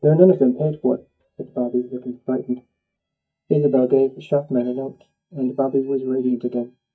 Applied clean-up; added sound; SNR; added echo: neural mask model DeepFilterNet 3.